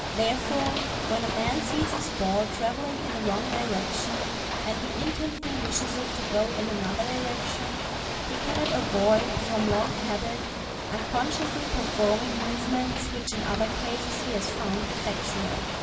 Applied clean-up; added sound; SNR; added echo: none; Ocean / Boat, Water vehicle; 1 dB; reverberation time 2.9 s.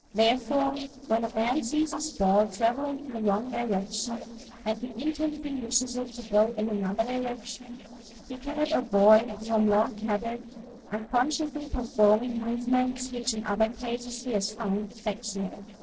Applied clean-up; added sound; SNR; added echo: neural separator model SepFormer DNS4.